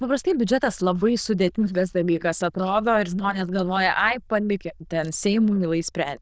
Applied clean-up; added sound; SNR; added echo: neural diffusion model UNIVERSE++.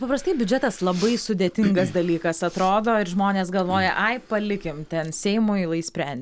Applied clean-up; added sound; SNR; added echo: none; none; none; none.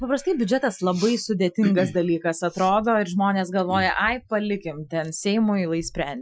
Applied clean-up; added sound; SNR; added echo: classical method Wiener filter.